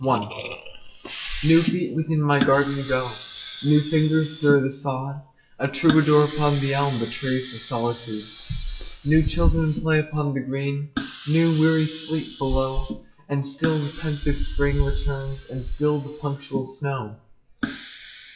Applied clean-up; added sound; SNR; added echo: classical method WPE with log-MMSE.